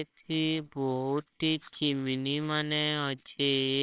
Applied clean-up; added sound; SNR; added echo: neural separator model SepFormer WHAMR!.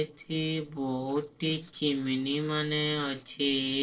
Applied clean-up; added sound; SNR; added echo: neural separator model SepFormer DNS4.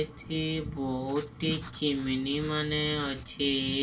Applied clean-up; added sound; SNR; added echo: none; Writing; 19 dB; reverberation time 0.2 s.